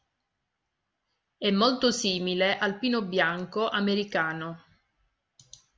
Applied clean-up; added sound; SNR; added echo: none; none; none; none.